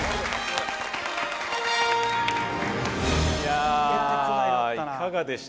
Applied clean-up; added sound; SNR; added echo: none; none; none; none.